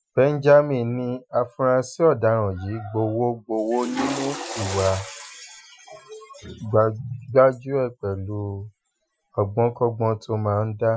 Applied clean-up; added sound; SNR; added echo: classical method Wiener filter.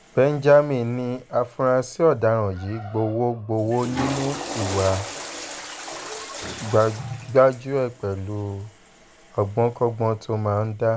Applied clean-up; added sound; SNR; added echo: none; Toilet flush / Water; 13 dB; none.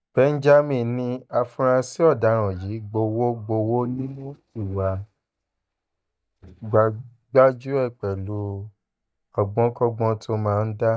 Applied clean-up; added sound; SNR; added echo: neural mask model DeepFilterNet 3.